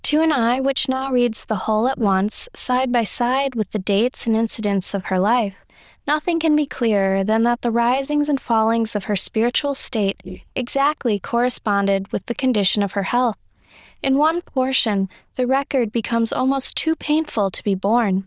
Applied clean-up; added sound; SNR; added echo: neural diffusion model UNIVERSE++.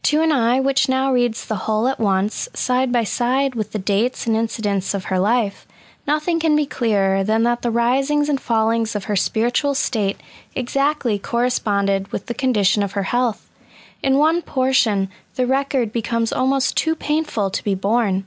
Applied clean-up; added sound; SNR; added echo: none; none; none; none.